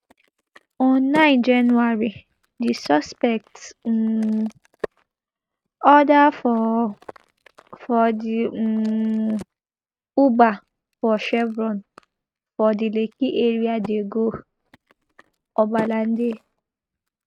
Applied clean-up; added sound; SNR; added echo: neural mask model RNNoise.